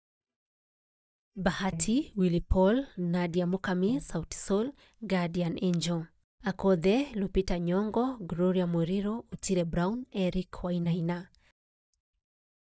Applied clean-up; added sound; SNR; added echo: neural mask model DeepFilterNet 3.